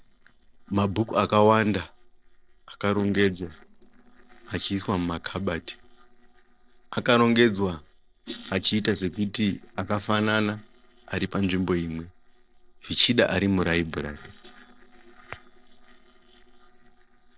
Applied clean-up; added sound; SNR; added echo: neural separator model SepFormer DNS4.